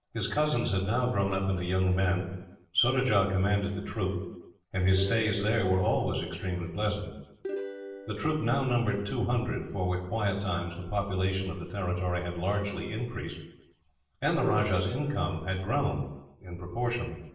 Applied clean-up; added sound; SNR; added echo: none; Plucked string instrument; 11 dB; reverberation time 0.7 s.